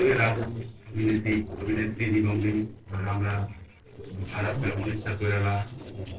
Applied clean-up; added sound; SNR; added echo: neural separator model SepFormer DNS4.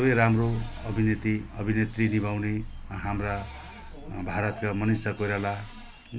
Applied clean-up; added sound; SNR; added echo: none; none; none; none.